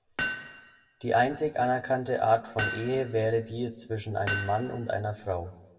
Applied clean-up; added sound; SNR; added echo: none; Hammer; 9 dB; reverberation time 0.9 s.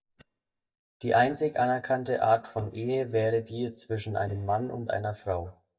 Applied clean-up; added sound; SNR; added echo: neural mask model DeepFilterNet 3.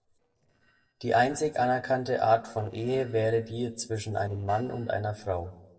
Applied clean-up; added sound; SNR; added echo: neural separator model SepFormer DNS4.